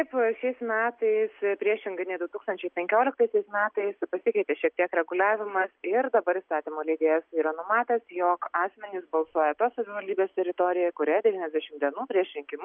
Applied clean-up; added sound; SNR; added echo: none; none; none; none.